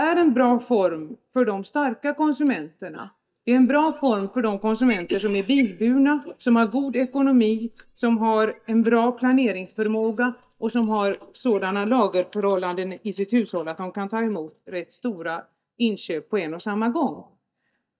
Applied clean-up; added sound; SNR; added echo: neural mask model DeepFilterNet 3.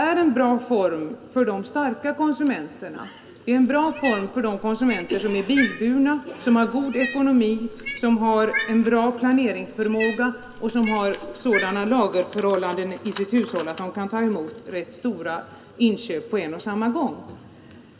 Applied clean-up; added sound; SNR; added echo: none; Cat; 10 dB; reverberation time 1.5 s.